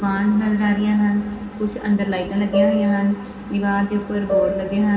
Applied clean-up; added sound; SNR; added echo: none; Piano; 1 dB; reverberation time 2.0 s.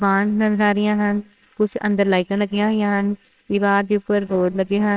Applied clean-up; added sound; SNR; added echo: neural separator model SepFormer WHAMR!.